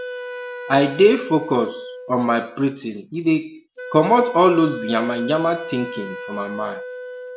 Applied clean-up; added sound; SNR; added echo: none; Wind instrument, woodwind instrument; 12 dB; none.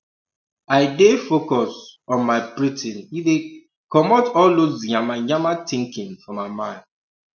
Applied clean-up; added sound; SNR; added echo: none; none; none; none.